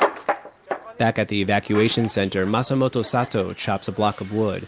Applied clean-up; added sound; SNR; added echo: none; none; none; none.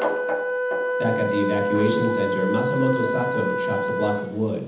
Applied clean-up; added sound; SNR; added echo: none; Wind instrument, woodwind instrument; 0 dB; reverberation time 0.8 s.